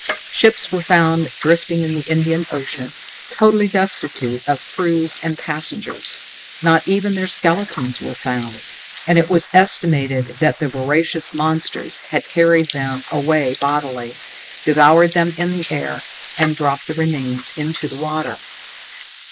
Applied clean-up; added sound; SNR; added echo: neural mask model Resemble Enhance denoiser.